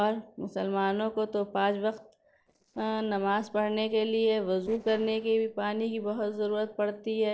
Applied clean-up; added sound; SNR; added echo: neural separator model SepFormer DNS4.